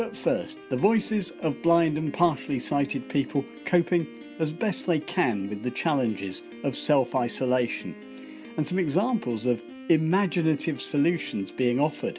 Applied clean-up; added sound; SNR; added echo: none; Piano; 16 dB; none.